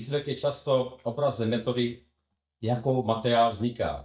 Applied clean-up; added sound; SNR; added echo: neural mask model DeepFilterNet 3.